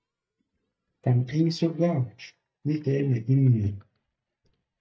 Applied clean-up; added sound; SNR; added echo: neural mask model DeepFilterNet 3.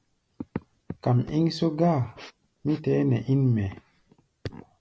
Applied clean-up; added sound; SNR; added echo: none; none; none; none.